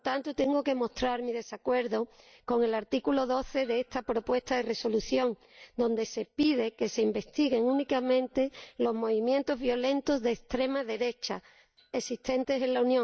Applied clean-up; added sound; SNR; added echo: neural mask model DeepFilterNet 3.